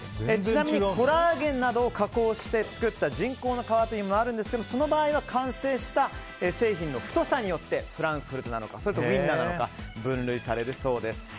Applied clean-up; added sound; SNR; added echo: none; none; none; none.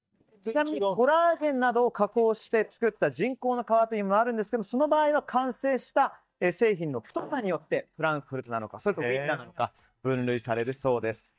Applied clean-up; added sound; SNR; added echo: neural mask model DeepFilterNet 3.